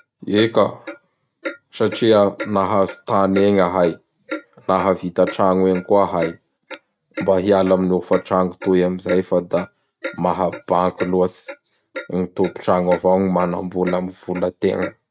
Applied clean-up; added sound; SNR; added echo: neural mask model RNNoise.